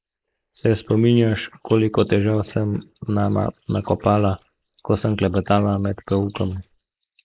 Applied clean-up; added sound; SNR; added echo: neural mask model Resemble Enhance denoiser.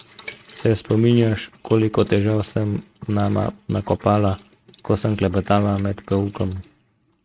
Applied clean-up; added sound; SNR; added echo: neural mask model RNNoise.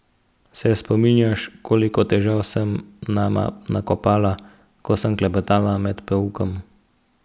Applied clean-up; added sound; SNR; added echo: none; none; none; none.